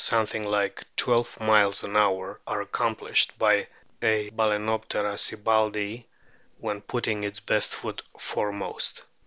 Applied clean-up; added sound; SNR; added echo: none; none; none; none.